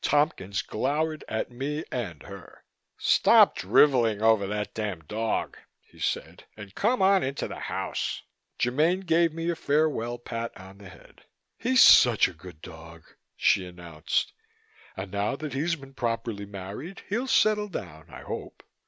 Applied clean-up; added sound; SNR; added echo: none; none; none; none.